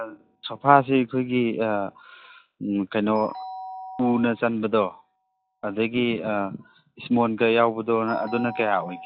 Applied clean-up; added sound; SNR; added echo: classical method log-MMSE.